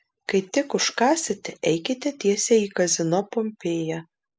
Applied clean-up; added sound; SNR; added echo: neural mask model Resemble Enhance denoiser.